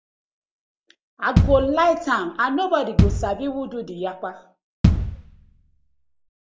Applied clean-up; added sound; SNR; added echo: none; Bass drum; -2 dB; none.